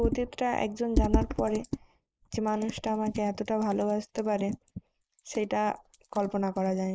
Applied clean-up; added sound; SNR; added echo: neural mask model Resemble Enhance denoiser.